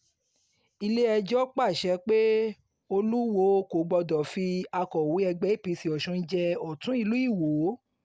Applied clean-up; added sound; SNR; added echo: none; none; none; none.